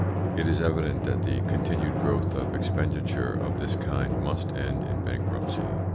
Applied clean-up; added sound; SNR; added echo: none; Drum; -4 dB; none.